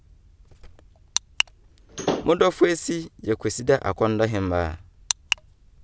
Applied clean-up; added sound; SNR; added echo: none; Slam / Wood; 2 dB; none.